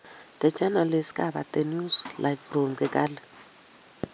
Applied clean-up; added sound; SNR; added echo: none; none; none; none.